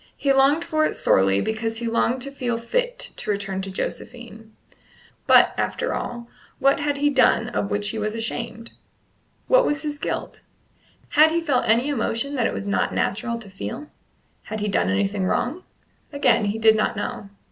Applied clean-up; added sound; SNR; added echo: none; none; none; none.